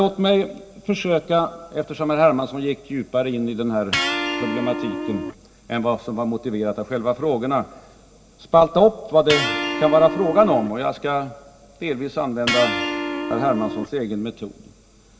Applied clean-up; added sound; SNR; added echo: none; Electric guitar; 6 dB; reverberation time 0.3 s.